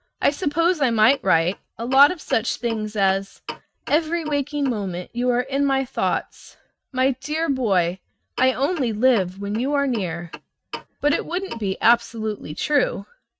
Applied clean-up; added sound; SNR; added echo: neural mask model RNNoise.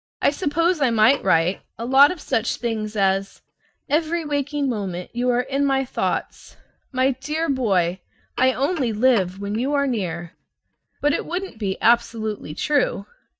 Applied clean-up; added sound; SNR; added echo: neural mask model DeepFilterNet 3.